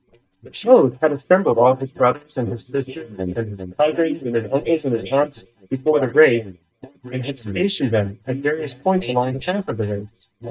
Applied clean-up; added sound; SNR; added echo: neural mask model DeepFilterNet 3.